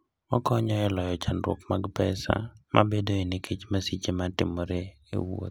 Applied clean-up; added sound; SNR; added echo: none; none; none; none.